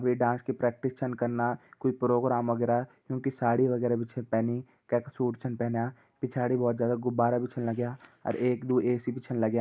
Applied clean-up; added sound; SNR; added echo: none; none; none; none.